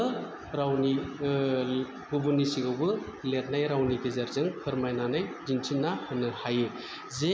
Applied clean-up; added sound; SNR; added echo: none; none; none; none.